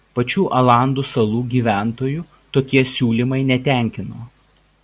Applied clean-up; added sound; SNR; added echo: none; none; none; none.